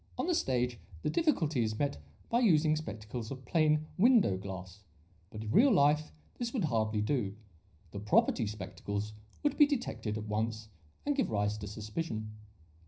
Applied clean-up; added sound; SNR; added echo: none; none; none; reverberation time 0.4 s.